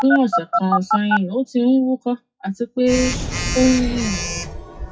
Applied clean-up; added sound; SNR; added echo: classical method WPE with log-MMSE.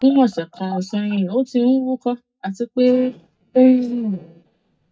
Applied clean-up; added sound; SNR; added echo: neural mask model DeepFilterNet 3.